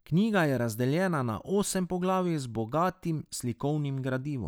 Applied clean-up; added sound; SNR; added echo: none; none; none; none.